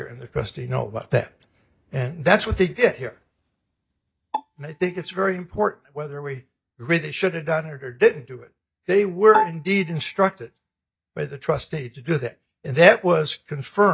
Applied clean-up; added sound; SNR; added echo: neural mask model DeepFilterNet 3.